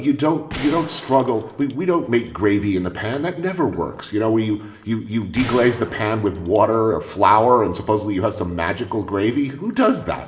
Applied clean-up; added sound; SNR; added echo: none; Gunshot, gunfire; 15 dB; reverberation time 1.0 s.